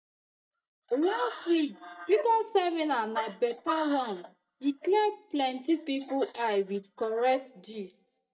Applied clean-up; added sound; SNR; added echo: neural mask model DeepFilterNet 3.